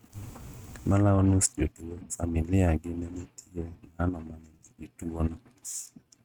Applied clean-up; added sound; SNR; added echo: neural mask model RNNoise.